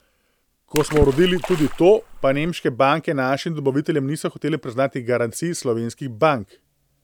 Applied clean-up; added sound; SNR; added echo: none; Water / Splash, splatter; 6 dB; none.